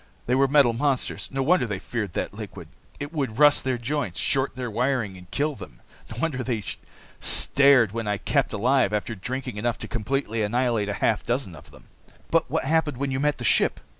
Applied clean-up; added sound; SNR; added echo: none; none; none; none.